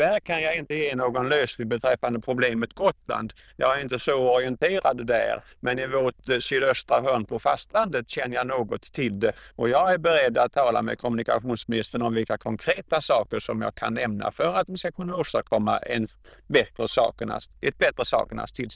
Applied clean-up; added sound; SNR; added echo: neural diffusion model UNIVERSE++.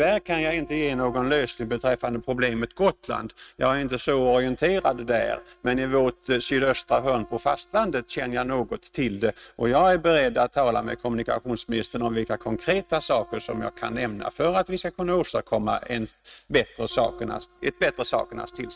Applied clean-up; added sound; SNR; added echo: neural mask model RNNoise.